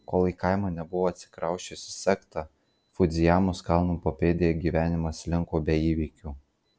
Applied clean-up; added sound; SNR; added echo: none; none; none; none.